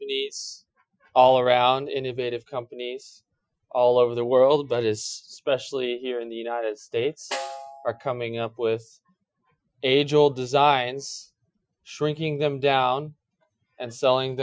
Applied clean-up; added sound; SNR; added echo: classical method Wiener filter.